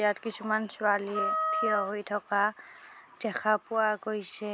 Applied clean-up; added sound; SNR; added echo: none; Wind instrument, woodwind instrument; 2 dB; none.